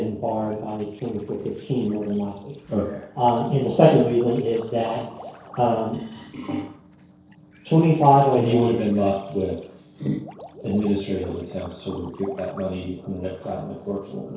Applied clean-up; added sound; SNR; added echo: neural separator model SepFormer DNS4.